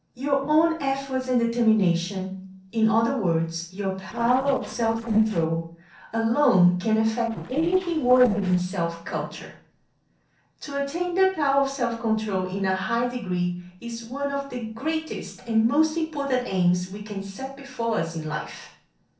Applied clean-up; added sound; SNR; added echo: neural separator model SepFormer DNS4.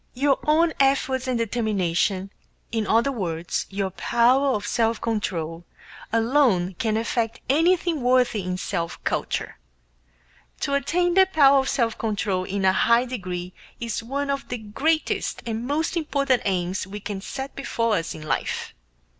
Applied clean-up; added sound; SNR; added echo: none; none; none; none.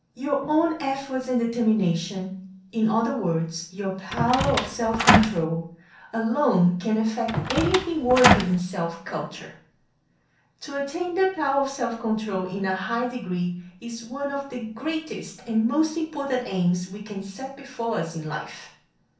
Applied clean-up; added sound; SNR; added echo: none; Door; -3 dB; reverberation time 0.6 s.